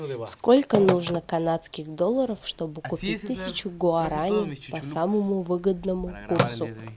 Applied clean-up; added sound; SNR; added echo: none; Telephone; 8 dB; none.